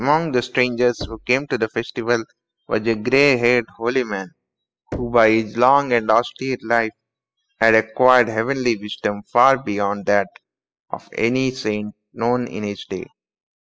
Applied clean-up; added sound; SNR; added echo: classical method spectral subtraction.